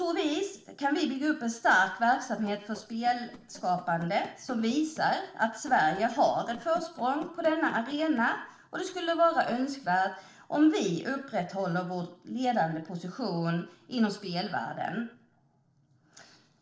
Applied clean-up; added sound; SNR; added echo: neural separator model SepFormer DNS4.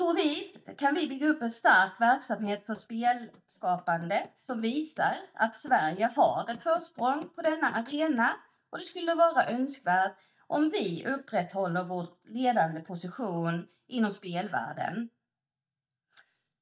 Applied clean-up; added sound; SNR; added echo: neural mask model DeepFilterNet 3.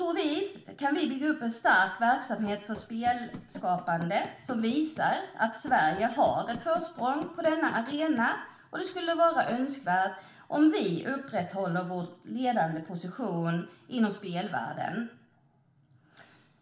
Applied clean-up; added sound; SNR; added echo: none; Run; 17 dB; reverberation time 0.6 s.